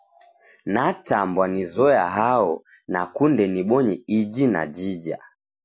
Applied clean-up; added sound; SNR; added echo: none; none; none; none.